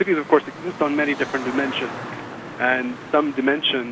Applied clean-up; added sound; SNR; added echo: none; Traffic noise, roadway noise; 12 dB; none.